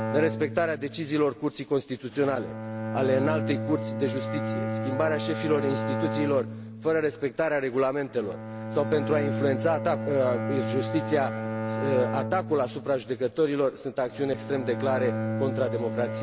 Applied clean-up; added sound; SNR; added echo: none; Bowed string instrument; 4 dB; none.